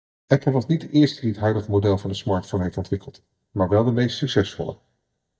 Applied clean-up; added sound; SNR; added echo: neural mask model DeepFilterNet 3.